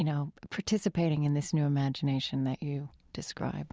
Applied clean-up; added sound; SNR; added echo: none; none; none; none.